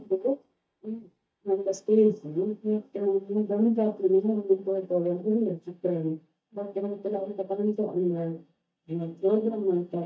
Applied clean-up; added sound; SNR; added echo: neural mask model DeepFilterNet 3.